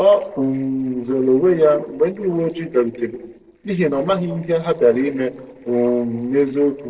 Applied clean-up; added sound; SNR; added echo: neural separator model SepFormer DNS4.